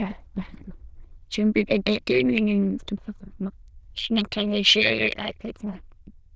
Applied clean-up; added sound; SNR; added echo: neural diffusion model UNIVERSE++.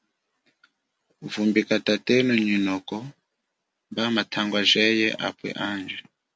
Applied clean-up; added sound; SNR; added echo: none; none; none; none.